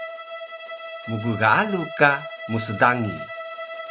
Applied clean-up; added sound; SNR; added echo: none; Bowed string instrument; 10 dB; none.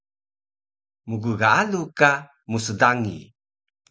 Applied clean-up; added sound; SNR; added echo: none; none; none; none.